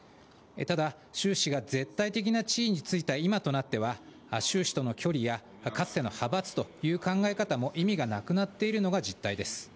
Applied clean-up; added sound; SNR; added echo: none; none; none; none.